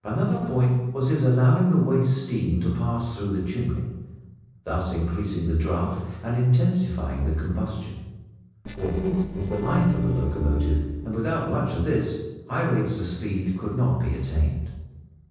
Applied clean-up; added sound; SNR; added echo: neural separator model SepFormer DNS4.